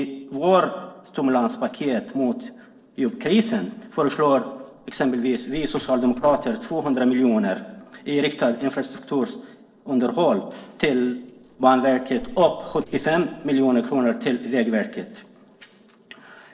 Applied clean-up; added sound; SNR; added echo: neural separator model SepFormer DNS4.